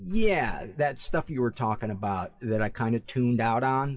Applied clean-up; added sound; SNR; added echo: classical method WPE with log-MMSE.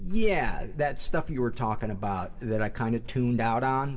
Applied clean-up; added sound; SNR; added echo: none; Squeak / Walk, footsteps; 2 dB; reverberation time 0.5 s.